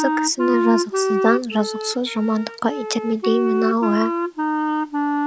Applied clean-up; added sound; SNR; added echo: none; Wind instrument, woodwind instrument; 0 dB; none.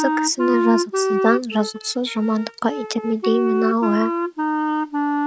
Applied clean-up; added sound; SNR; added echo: neural mask model RNNoise.